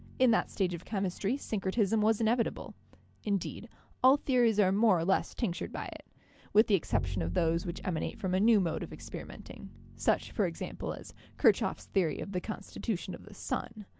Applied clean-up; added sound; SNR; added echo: none; Bowed string instrument; 14 dB; none.